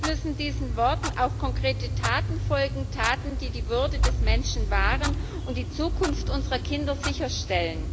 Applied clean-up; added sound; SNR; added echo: none; Clock; -2 dB; none.